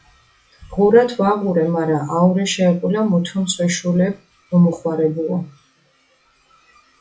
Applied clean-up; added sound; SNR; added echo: classical method log-MMSE.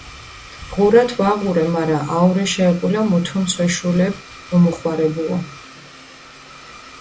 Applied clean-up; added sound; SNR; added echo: none; Domestic sounds, home sounds; 19 dB; none.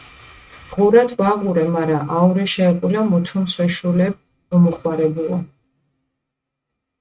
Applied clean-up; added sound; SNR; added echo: neural mask model RNNoise.